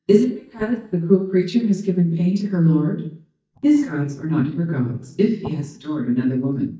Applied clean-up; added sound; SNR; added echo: neural mask model DeepFilterNet 3.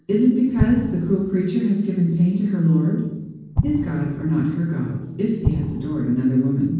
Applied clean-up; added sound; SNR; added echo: neural separator model SepFormer DNS4.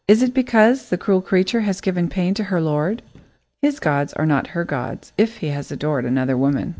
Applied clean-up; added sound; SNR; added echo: none; none; none; none.